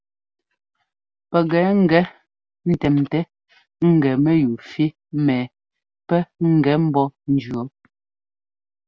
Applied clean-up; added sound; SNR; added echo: none; none; none; none.